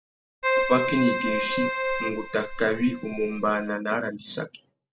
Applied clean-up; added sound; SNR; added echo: none; Keyboard (musical); 1 dB; none.